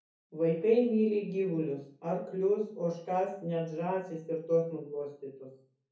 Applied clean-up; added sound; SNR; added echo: none; none; none; reverberation time 0.6 s.